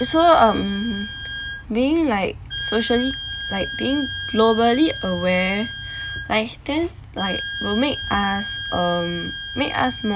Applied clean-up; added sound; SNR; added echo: none; Wind instrument, woodwind instrument; 9 dB; none.